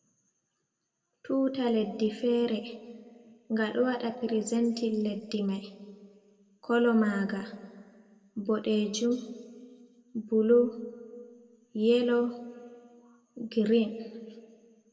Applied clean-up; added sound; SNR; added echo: none; none; none; reverberation time 1.2 s.